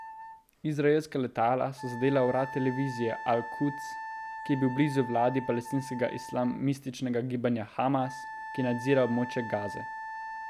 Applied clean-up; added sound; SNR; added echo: none; Wind instrument, woodwind instrument; 11 dB; none.